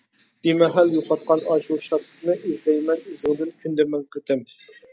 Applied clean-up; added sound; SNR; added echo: none; none; none; none.